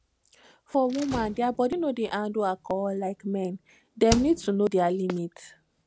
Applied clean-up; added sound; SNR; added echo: none; Slam; 14 dB; none.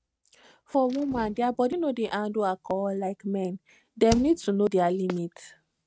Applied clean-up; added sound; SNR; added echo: neural mask model RNNoise.